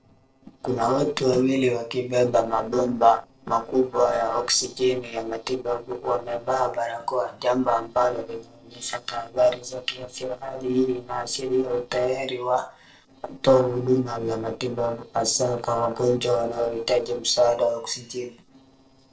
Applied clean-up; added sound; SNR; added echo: neural separator model SepFormer DNS4.